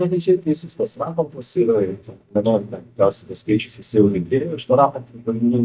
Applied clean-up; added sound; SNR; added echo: neural mask model DeepFilterNet 3.